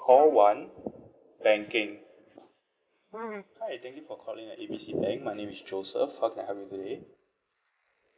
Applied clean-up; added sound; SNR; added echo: neural mask model Resemble Enhance denoiser.